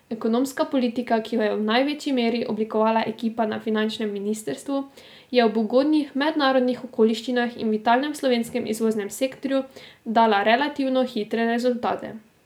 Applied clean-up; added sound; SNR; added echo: none; none; none; none.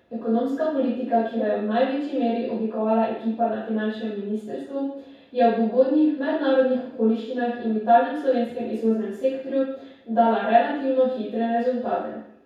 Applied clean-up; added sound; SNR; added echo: none; none; none; reverberation time 0.7 s.